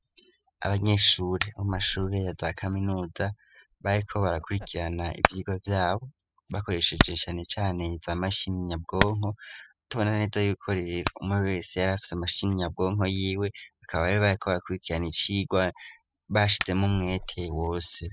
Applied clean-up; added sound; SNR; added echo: classical method spectral subtraction.